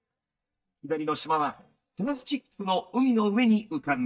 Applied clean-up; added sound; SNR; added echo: neural mask model DeepFilterNet 3.